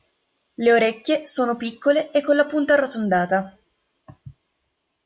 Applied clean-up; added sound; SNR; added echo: none; none; none; none.